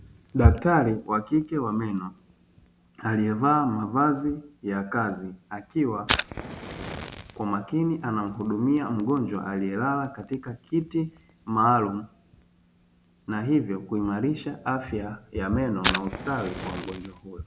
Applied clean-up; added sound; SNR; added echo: none; Fire; 10 dB; none.